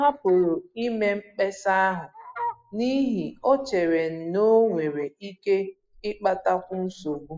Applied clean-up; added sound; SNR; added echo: neural mask model Resemble Enhance denoiser.